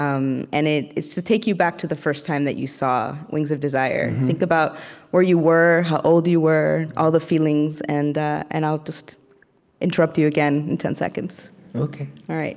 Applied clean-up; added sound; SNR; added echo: none; none; none; none.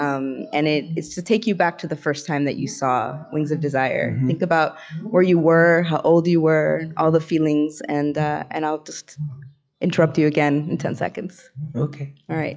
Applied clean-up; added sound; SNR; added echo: classical method log-MMSE.